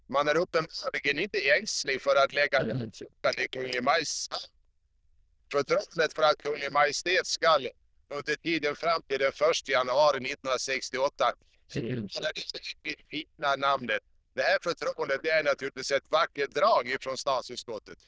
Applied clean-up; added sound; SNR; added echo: neural diffusion model UNIVERSE++.